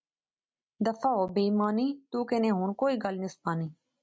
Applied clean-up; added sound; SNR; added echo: none; none; none; none.